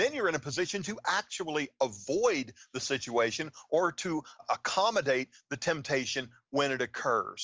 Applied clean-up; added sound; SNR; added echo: none; none; none; none.